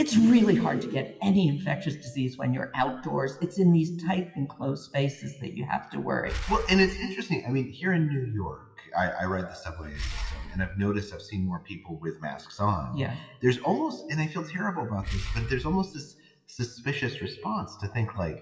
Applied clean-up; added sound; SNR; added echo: classical method WPE with log-MMSE.